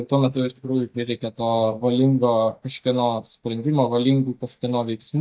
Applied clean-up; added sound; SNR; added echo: neural mask model DeepFilterNet 3.